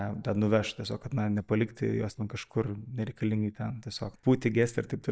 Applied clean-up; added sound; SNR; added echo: neural mask model DeepFilterNet 3.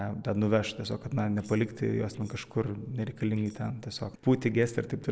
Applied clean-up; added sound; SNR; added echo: neural separator model SepFormer DNS4.